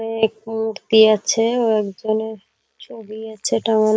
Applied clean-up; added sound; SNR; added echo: neural mask model Resemble Enhance denoiser.